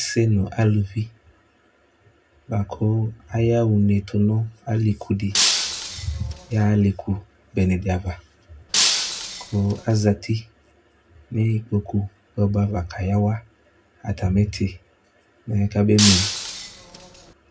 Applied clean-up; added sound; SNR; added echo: none; Shatter; 2 dB; reverberation time 0.2 s.